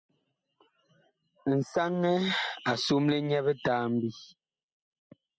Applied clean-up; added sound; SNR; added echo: none; none; none; none.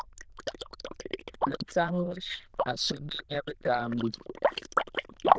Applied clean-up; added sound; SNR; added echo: neural diffusion model UNIVERSE++.